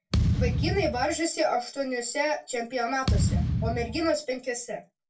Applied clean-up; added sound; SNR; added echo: none; Thump, thud; -2 dB; reverberation time 0.2 s.